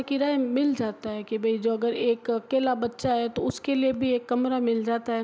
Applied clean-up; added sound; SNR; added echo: none; none; none; none.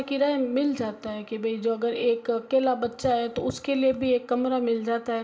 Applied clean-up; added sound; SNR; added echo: none; none; none; reverberation time 0.4 s.